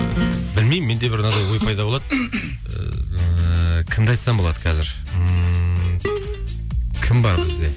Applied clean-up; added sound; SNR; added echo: none; none; none; none.